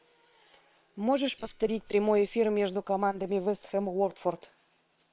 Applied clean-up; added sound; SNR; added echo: neural separator model SepFormer WHAM!.